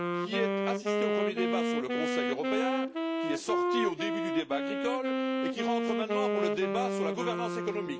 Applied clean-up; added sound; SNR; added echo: none; Wind instrument, woodwind instrument; -5 dB; none.